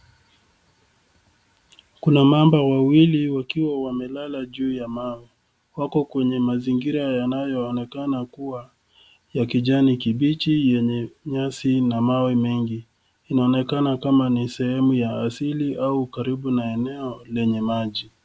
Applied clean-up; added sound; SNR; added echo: none; none; none; none.